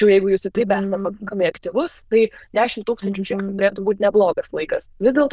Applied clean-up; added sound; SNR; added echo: neural diffusion model UNIVERSE++.